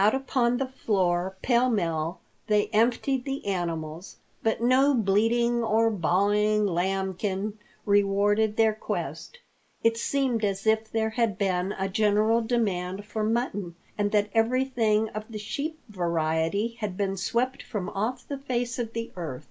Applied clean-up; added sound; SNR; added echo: neural mask model Resemble Enhance denoiser.